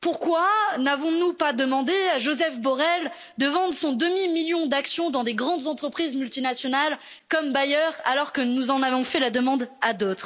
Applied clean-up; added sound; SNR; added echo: none; none; none; none.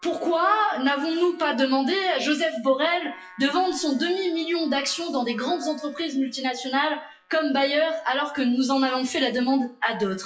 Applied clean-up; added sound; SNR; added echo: classical method WPE with log-MMSE.